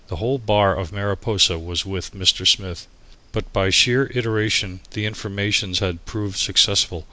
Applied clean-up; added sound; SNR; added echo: none; none; none; none.